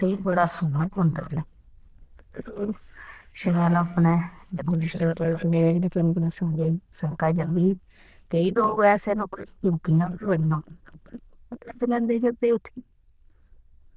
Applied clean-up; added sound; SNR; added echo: neural diffusion model UNIVERSE++.